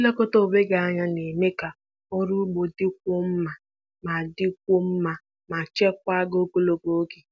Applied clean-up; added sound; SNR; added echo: none; none; none; none.